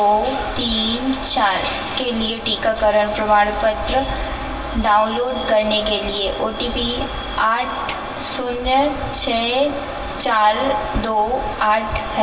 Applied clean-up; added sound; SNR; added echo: none; none; none; reverberation time 0.2 s.